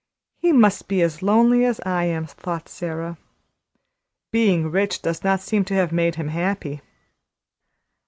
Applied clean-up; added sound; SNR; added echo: none; none; none; none.